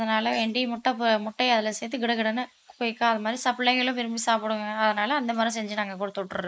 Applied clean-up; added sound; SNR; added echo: neural mask model Resemble Enhance denoiser.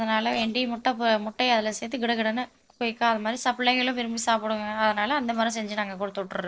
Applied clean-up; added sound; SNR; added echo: neural separator model SepFormer DNS4.